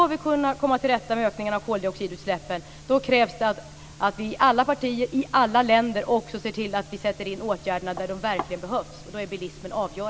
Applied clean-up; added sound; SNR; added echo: none; none; none; none.